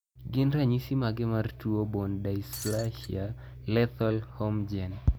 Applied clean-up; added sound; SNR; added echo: none; Shatter; 14 dB; none.